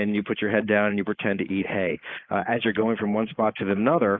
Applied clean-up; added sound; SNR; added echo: neural mask model Resemble Enhance denoiser.